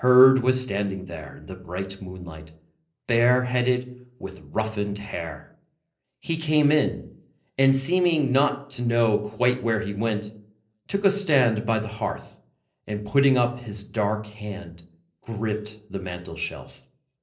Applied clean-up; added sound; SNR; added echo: neural separator model SepFormer DNS4.